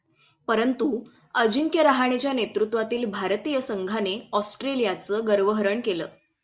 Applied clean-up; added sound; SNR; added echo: none; none; none; none.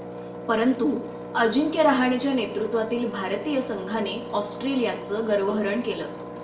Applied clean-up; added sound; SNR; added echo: none; Engine; 11 dB; reverberation time 0.5 s.